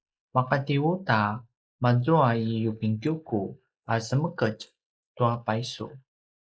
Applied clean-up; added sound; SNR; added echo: neural mask model Resemble Enhance denoiser.